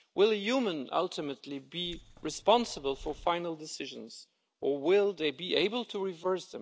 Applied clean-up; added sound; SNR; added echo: none; Keys jangling; 19 dB; none.